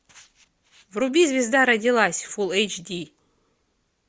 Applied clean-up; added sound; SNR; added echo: none; none; none; none.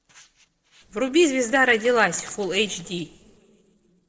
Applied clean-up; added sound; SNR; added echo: neural separator model SepFormer DNS4.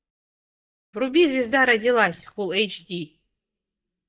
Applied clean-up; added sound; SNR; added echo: neural mask model DeepFilterNet 3.